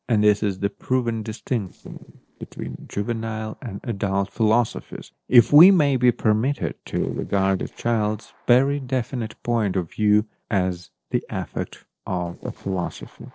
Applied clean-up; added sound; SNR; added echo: neural separator model SepFormer DNS4.